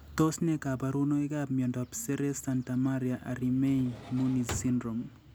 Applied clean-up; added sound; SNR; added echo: none; Drawer open or close; 13 dB; none.